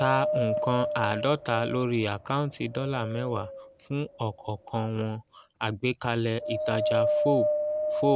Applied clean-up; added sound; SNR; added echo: none; Wind; 2 dB; none.